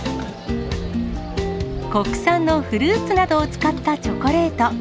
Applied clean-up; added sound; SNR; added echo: none; Wind; 16 dB; none.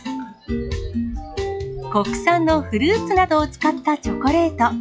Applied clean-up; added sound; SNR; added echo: classical method log-MMSE.